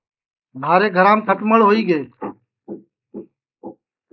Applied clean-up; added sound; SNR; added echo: neural mask model Resemble Enhance denoiser.